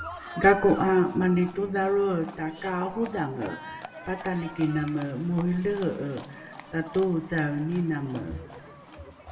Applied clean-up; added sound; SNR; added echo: none; Livestock, farm animals, working animals; 17 dB; reverberation time 1.2 s.